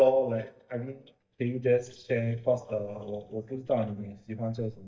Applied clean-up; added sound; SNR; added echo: neural mask model DeepFilterNet 3.